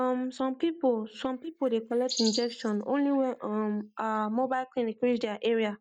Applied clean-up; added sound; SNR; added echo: neural mask model DeepFilterNet 3.